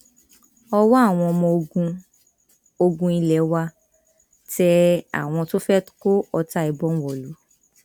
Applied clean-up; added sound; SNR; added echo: none; none; none; none.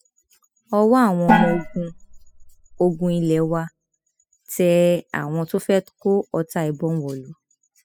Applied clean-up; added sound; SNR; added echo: classical method spectral subtraction.